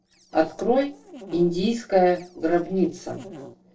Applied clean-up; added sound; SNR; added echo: neural separator model SepFormer DNS4.